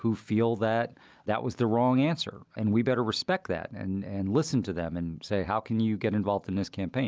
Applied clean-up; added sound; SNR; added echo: none; none; none; none.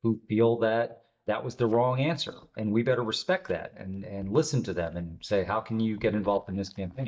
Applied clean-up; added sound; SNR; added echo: neural mask model DeepFilterNet 3.